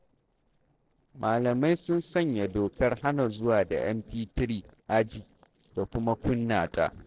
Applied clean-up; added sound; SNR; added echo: neural separator model SepFormer DNS4.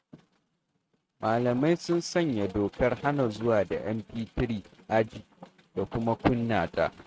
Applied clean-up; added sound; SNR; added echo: neural mask model RNNoise.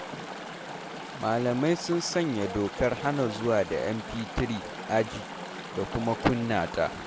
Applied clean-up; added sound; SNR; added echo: none; Chatter / Stream; 9 dB; none.